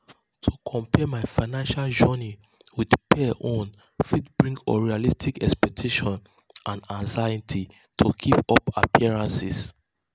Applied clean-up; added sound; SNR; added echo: none; none; none; none.